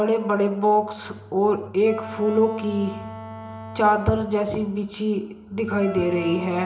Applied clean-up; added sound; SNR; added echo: none; Wind instrument, woodwind instrument; 16 dB; reverberation time 1.0 s.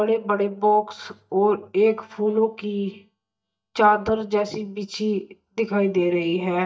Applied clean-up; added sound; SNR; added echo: neural mask model DeepFilterNet 3.